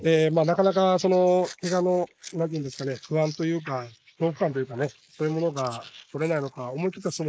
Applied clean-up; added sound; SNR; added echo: neural mask model Resemble Enhance denoiser.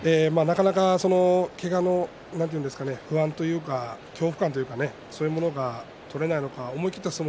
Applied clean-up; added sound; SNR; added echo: none; none; none; none.